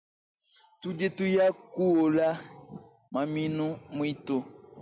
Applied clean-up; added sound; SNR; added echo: none; none; none; none.